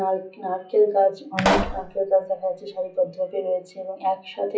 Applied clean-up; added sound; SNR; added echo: classical method WPE with log-MMSE.